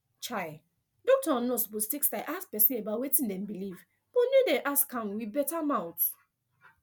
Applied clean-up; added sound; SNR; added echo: none; none; none; none.